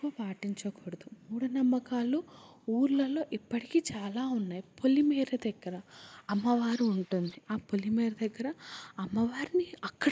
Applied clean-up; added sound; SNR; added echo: neural mask model Resemble Enhance denoiser.